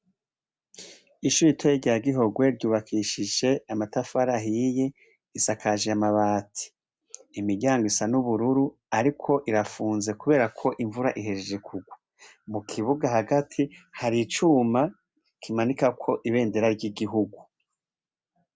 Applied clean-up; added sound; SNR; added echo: none; none; none; none.